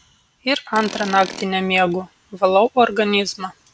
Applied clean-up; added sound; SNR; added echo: none; Tools; 16 dB; none.